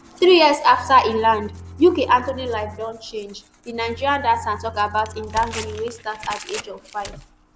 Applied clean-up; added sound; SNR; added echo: none; Tearing + Bowed string instrument; 17 dB; none.